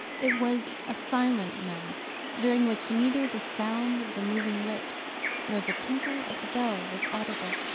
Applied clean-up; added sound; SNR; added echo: none; Bird vocalization, bird call, bird song; 4 dB; none.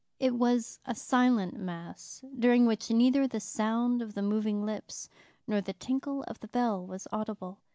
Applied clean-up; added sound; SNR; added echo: none; none; none; none.